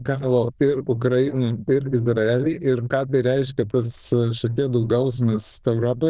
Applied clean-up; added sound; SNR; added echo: neural diffusion model UNIVERSE++.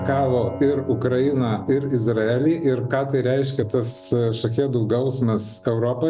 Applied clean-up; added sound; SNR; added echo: none; Piano; 16 dB; none.